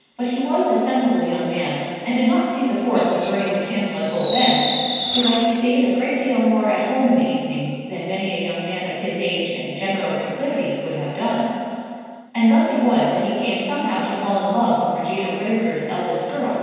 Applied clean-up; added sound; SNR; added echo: none; Fireworks; 0 dB; reverberation time 2.1 s.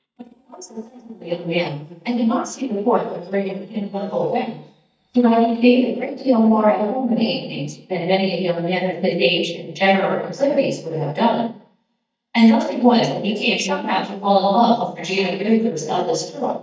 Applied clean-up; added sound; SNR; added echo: neural mask model DeepFilterNet 3.